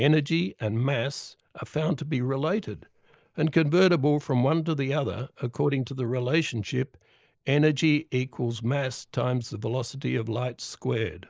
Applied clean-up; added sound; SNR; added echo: neural mask model Resemble Enhance denoiser.